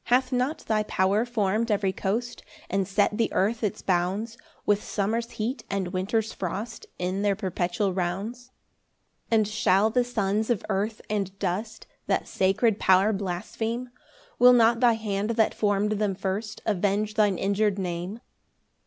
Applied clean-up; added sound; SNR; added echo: none; none; none; none.